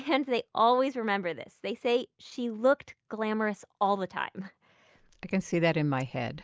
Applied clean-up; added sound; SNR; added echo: none; none; none; none.